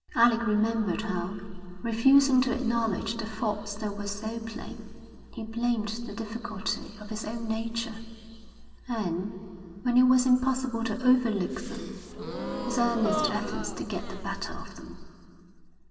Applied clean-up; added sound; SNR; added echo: none; Gasp; 7 dB; reverberation time 2.7 s.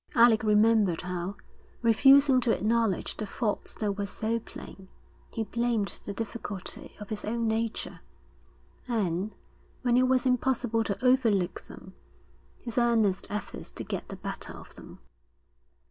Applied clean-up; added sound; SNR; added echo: none; none; none; none.